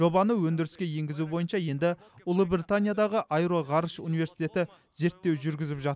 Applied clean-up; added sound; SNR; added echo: none; none; none; none.